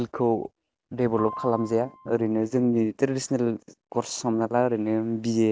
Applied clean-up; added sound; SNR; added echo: none; Piano; 15 dB; none.